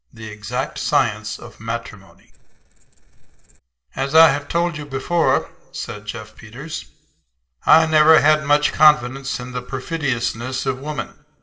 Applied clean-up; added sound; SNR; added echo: neural separator model SepFormer DNS4.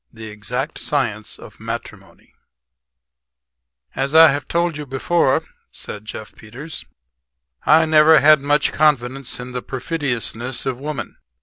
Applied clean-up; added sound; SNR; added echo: none; none; none; none.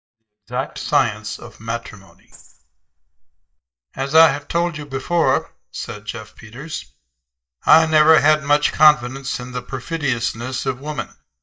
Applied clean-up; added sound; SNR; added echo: neural mask model DeepFilterNet 3.